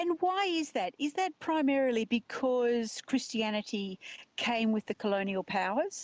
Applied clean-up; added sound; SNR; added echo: none; none; none; none.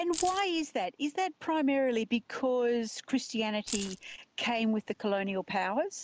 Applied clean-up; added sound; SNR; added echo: none; Keys jangling; 9 dB; none.